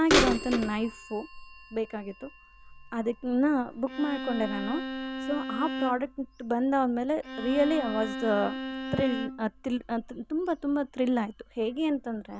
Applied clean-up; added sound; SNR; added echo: none; Bowed string instrument + Bird vocalization, bird call, bird song / Telephone; 6 dB; none.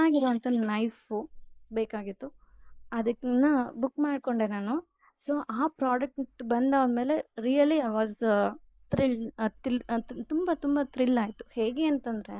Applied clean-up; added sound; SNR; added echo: neural mask model Resemble Enhance denoiser.